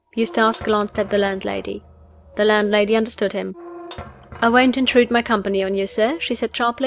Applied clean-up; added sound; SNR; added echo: none; Squeak / Thump, thud; 20 dB; none.